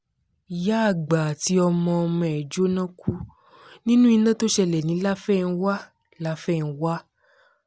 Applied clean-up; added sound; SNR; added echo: none; none; none; none.